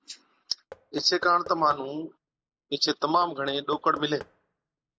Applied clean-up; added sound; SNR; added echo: none; Knock / Wood; 20 dB; none.